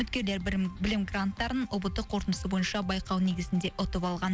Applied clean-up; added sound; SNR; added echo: none; none; none; none.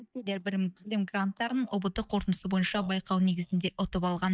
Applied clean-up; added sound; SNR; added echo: neural mask model DeepFilterNet 3.